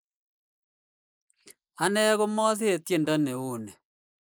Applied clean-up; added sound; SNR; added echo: neural mask model Resemble Enhance denoiser.